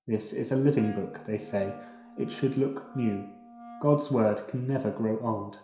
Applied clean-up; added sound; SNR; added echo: none; Wind instrument, woodwind instrument; 18 dB; reverberation time 0.7 s.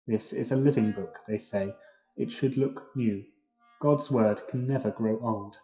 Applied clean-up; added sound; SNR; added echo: classical method WPE with log-MMSE.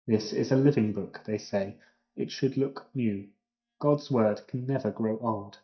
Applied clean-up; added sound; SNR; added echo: neural mask model DeepFilterNet 3.